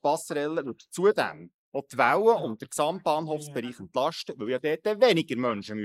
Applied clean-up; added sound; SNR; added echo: neural mask model Resemble Enhance denoiser.